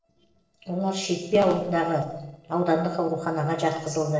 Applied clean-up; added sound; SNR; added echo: neural separator model SepFormer DNS4.